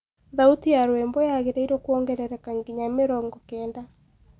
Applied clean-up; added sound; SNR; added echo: none; none; none; none.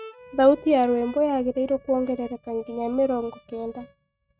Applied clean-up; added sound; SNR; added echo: neural mask model RNNoise.